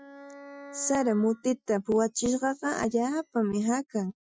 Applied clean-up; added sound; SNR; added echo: classical method Wiener filter.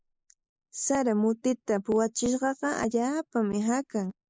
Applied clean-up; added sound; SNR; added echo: neural mask model Resemble Enhance denoiser.